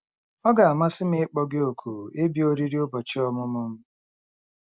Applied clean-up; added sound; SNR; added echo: none; none; none; none.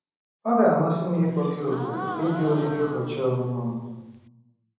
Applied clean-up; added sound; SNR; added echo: none; Gasp; 11 dB; reverberation time 1.1 s.